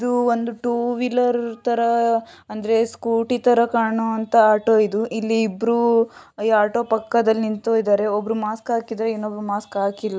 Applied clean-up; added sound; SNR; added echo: none; none; none; none.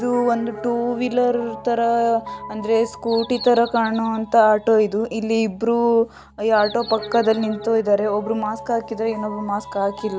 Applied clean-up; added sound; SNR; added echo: none; Bird vocalization, bird call, bird song + Piano; 16 dB; none.